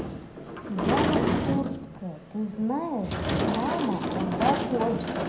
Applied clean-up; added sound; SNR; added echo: none; Sliding door / Slam; -1 dB; reverberation time 0.9 s.